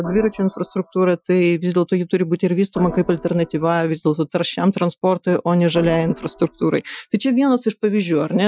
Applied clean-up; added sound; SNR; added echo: classical method Wiener filter.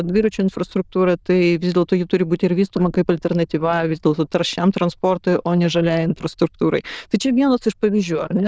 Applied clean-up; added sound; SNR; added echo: neural diffusion model UNIVERSE++.